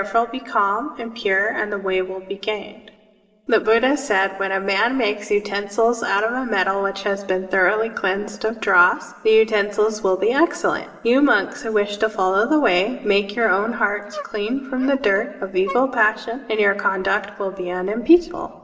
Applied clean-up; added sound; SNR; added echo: none; Dog; 18 dB; reverberation time 2.2 s.